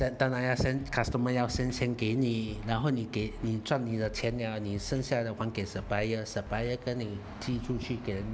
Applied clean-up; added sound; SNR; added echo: none; Scratching (performance technique); 15 dB; none.